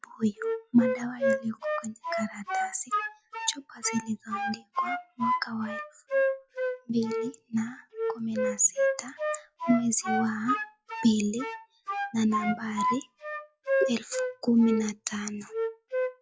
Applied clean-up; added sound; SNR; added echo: classical method log-MMSE.